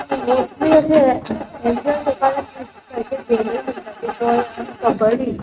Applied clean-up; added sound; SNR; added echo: neural mask model RNNoise.